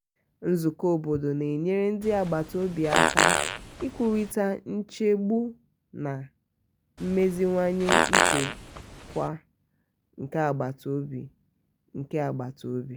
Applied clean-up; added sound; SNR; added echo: none; Fart; -2 dB; none.